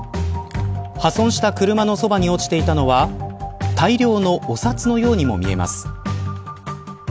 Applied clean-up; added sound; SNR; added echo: none; none; none; none.